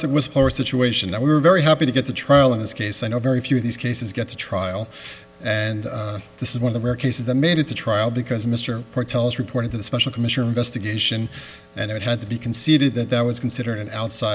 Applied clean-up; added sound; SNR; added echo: none; none; none; none.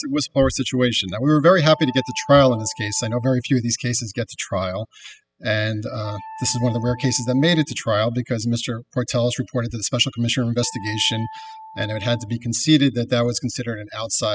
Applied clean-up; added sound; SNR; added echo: classical method spectral subtraction.